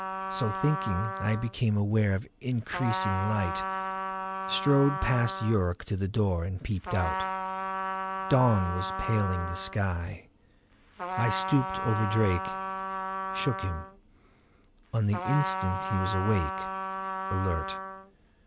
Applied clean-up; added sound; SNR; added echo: none; Trumpet; 5 dB; none.